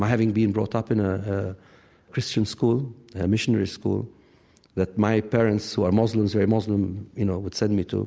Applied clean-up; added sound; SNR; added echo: none; none; none; none.